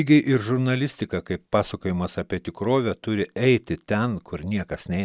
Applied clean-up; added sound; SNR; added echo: none; none; none; none.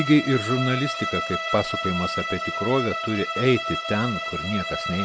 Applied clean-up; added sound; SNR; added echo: none; Bowed string instrument; 4 dB; none.